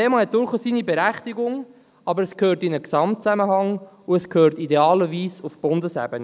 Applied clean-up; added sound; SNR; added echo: none; none; none; none.